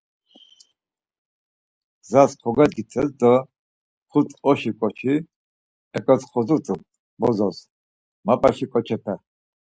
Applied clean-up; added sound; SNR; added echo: none; none; none; none.